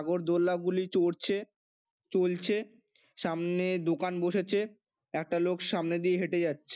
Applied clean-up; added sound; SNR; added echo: none; none; none; none.